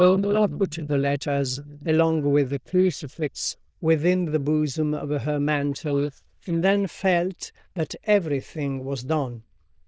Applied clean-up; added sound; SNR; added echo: neural diffusion model UNIVERSE++.